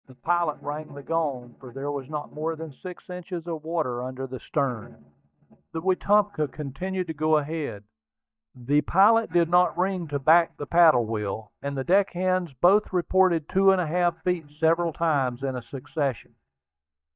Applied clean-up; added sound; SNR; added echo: neural mask model DeepFilterNet 3.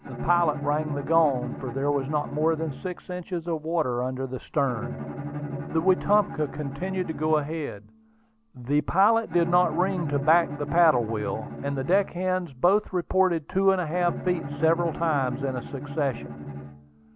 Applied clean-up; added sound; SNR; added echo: none; Bowed string instrument; 10 dB; none.